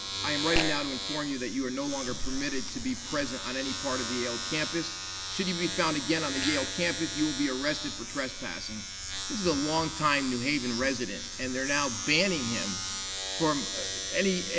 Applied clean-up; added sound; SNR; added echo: none; Domestic sounds, home sounds; 3 dB; none.